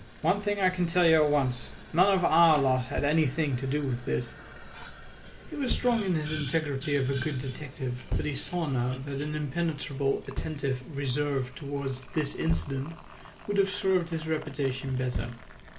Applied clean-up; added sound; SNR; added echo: none; Thump, thud + Boiling; 11 dB; none.